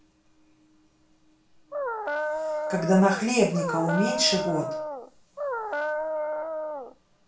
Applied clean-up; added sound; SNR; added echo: none; Dog; 2 dB; reverberation time 0.3 s.